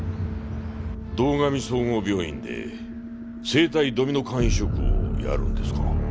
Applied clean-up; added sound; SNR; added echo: none; none; none; none.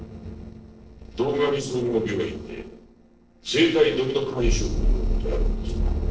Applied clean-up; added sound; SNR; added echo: neural separator model SepFormer DNS4.